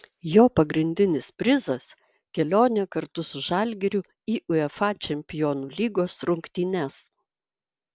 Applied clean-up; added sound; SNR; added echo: none; none; none; none.